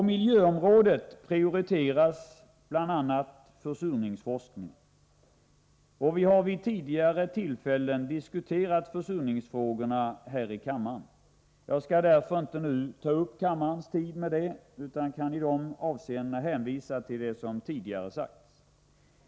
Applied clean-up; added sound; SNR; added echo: none; none; none; none.